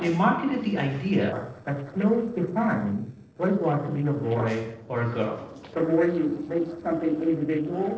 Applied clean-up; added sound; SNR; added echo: neural separator model SepFormer DNS4.